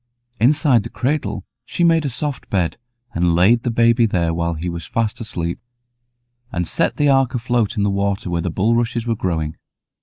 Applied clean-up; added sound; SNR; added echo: neural mask model Resemble Enhance denoiser.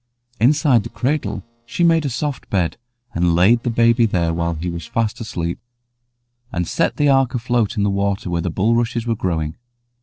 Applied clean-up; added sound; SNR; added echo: neural separator model SepFormer DNS4.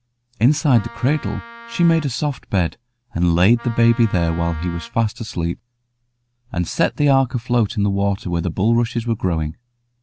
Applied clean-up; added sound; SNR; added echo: none; Wind instrument, woodwind instrument; 20 dB; none.